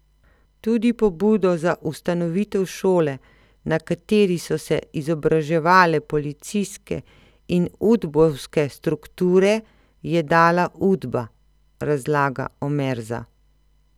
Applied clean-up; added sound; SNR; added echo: none; none; none; none.